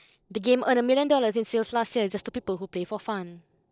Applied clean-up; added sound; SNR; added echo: neural separator model SepFormer DNS4.